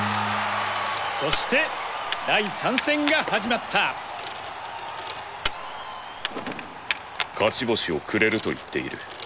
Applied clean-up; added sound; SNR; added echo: none; Keys jangling; 7 dB; none.